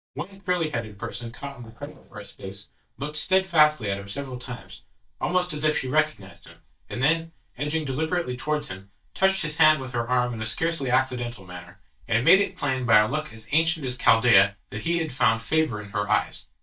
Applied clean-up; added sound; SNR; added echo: neural mask model DeepFilterNet 3.